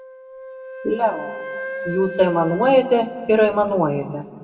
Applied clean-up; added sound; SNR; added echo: none; Wind instrument, woodwind instrument; 13 dB; reverberation time 1.2 s.